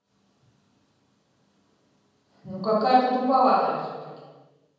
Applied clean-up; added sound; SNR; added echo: none; none; none; reverberation time 1.2 s.